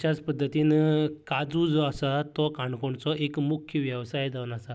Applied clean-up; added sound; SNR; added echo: none; none; none; none.